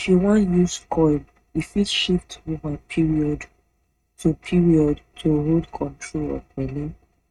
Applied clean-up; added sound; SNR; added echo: neural mask model RNNoise.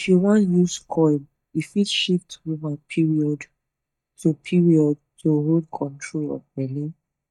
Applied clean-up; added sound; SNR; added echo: neural mask model DeepFilterNet 3.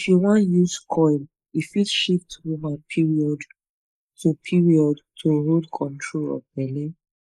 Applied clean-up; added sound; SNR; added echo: neural mask model Resemble Enhance denoiser.